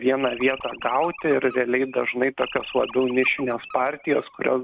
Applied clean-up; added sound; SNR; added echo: none; Animal; 16 dB; none.